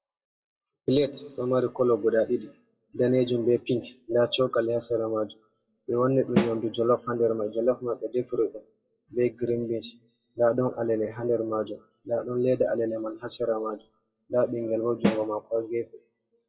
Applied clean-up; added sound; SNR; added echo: classical method WPE with log-MMSE.